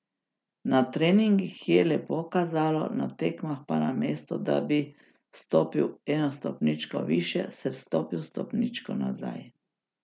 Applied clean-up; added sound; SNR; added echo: none; none; none; none.